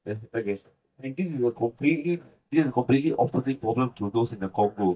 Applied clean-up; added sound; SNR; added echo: neural mask model DeepFilterNet 3.